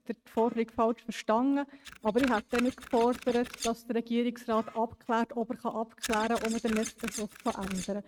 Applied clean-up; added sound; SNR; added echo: neural mask model RNNoise.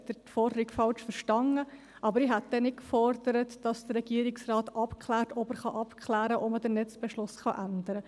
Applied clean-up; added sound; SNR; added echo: none; none; none; none.